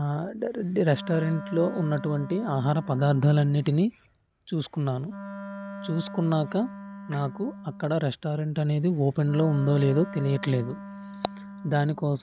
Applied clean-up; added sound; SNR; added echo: none; Wind instrument, woodwind instrument; 14 dB; none.